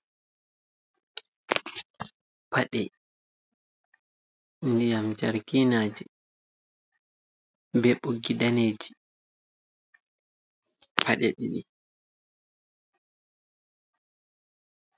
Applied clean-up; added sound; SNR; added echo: none; none; none; none.